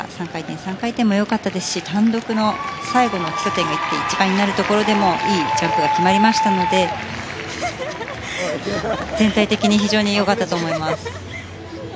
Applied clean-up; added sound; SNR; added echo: none; none; none; none.